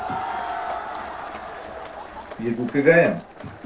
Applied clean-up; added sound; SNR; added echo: neural separator model SepFormer DNS4.